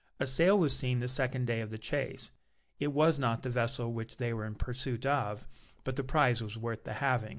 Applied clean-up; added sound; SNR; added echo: none; none; none; none.